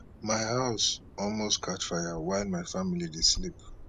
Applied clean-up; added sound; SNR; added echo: none; Bird vocalization, bird call, bird song; 14 dB; none.